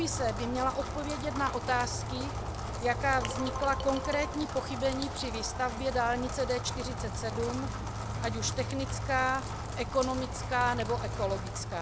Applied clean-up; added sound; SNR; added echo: none; Rain + Marimba, xylophone; 3 dB; none.